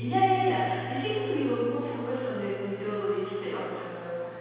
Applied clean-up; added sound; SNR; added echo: none; Piano; 12 dB; reverberation time 2.1 s.